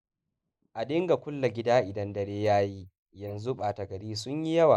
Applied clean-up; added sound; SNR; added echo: neural mask model Resemble Enhance denoiser.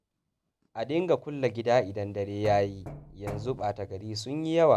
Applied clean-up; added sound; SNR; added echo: none; Knock; 15 dB; none.